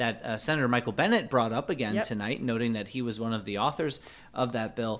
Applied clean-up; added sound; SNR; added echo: none; none; none; none.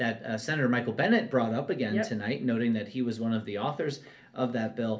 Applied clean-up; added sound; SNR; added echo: none; none; none; reverberation time 0.3 s.